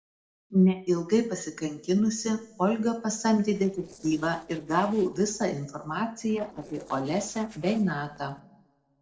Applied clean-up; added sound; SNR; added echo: neural separator model SepFormer DNS4.